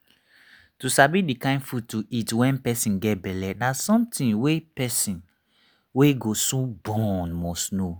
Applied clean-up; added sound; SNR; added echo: none; none; none; none.